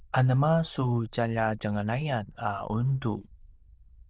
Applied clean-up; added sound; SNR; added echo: neural diffusion model UNIVERSE++.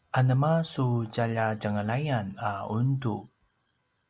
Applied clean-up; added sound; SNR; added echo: none; none; none; none.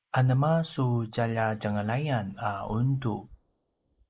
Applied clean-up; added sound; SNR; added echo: neural mask model Resemble Enhance denoiser.